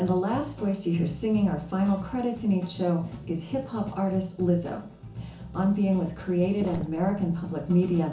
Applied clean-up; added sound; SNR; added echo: none; Sink (filling or washing); 16 dB; reverberation time 0.7 s.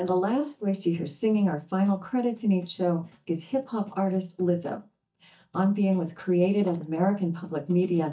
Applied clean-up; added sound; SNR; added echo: neural mask model DeepFilterNet 3.